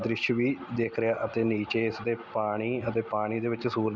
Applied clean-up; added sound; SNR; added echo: none; none; none; none.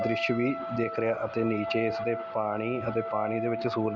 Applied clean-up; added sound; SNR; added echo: none; Wind instrument, woodwind instrument; 5 dB; none.